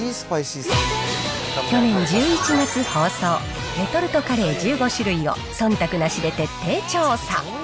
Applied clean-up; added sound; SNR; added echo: none; none; none; none.